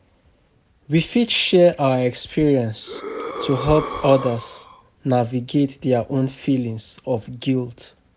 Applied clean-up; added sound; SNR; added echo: none; Breathing; 11 dB; none.